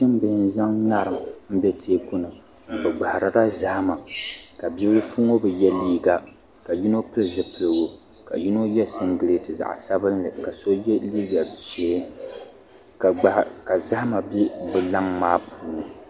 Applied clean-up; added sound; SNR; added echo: none; none; none; none.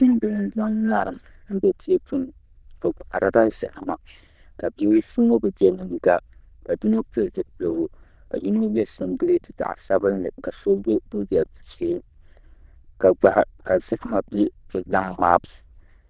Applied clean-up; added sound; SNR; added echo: neural diffusion model UNIVERSE++.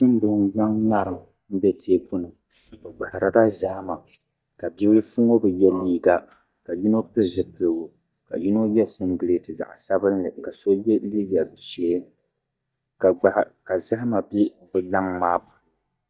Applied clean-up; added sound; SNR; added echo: neural mask model DeepFilterNet 3.